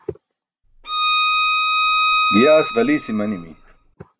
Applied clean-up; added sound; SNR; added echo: none; Bowed string instrument; -2 dB; none.